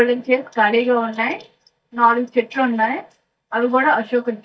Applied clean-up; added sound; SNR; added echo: neural mask model DeepFilterNet 3.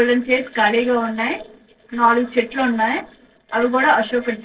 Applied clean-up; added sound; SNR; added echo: neural separator model SepFormer DNS4.